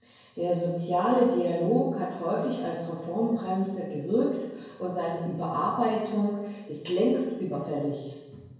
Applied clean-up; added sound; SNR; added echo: none; none; none; reverberation time 1.0 s.